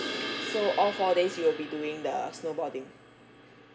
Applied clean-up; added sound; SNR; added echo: none; Crash cymbal; 8 dB; reverberation time 1.6 s.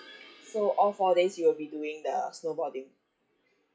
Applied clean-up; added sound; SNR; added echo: classical method WPE with log-MMSE.